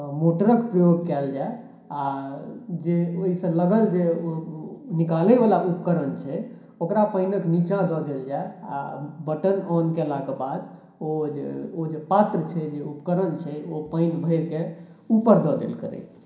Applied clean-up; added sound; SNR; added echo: none; none; none; reverberation time 0.5 s.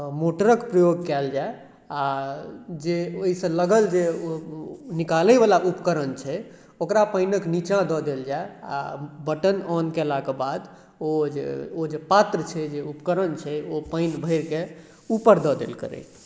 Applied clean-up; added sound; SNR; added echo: none; none; none; none.